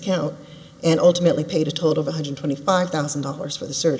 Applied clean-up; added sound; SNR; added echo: none; none; none; none.